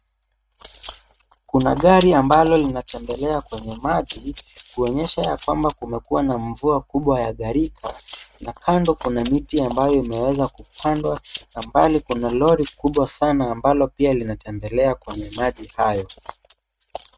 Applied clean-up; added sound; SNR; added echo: neural mask model RNNoise.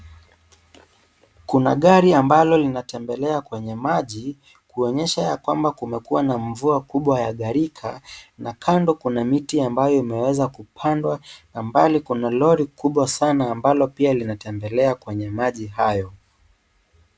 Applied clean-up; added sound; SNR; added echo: none; none; none; none.